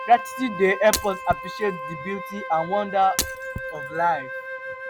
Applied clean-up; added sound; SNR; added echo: none; Wind instrument, woodwind instrument + Shatter; 8 dB; none.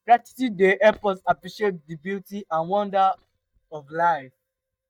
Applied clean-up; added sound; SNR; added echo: neural mask model DeepFilterNet 3.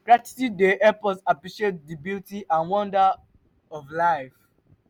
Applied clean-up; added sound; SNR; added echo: none; none; none; none.